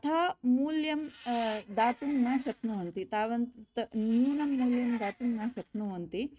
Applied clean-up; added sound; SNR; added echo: neural mask model RNNoise.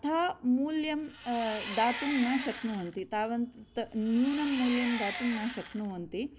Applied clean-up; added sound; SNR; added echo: none; Engine; 10 dB; none.